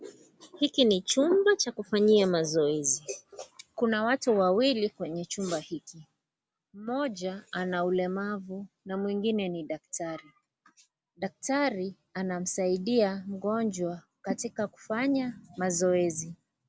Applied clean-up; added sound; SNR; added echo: none; none; none; none.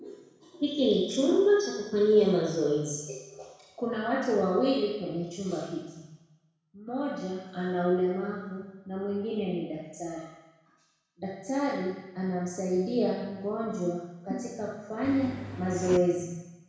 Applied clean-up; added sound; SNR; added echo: none; Engine; 9 dB; reverberation time 1.1 s.